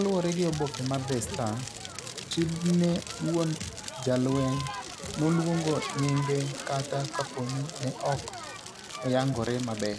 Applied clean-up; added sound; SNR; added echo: none; Crackle; 9 dB; none.